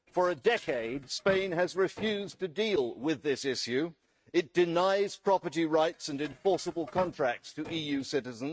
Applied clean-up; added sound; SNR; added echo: neural mask model RNNoise.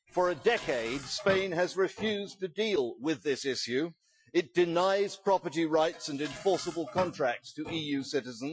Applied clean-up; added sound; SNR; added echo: classical method Wiener filter.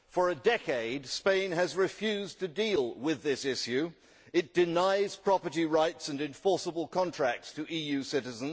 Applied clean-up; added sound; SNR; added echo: none; none; none; none.